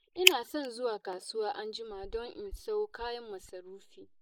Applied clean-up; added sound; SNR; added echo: neural mask model Resemble Enhance denoiser.